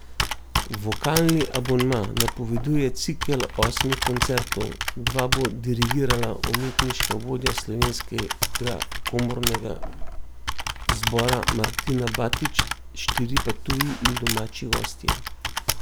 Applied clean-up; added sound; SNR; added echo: none; Computer keyboard; 0 dB; none.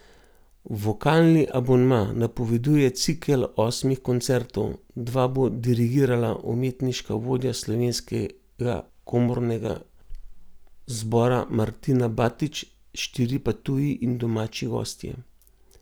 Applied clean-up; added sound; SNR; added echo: none; none; none; none.